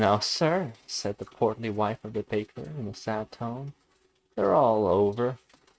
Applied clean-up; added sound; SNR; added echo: neural mask model RNNoise.